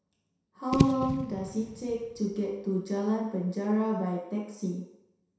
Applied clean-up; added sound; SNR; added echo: none; Fireworks / Boom; 5 dB; reverberation time 0.7 s.